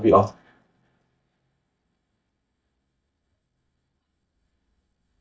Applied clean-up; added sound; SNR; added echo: neural mask model DeepFilterNet 3.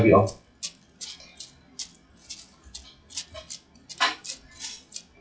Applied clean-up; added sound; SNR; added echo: classical method WPE with log-MMSE.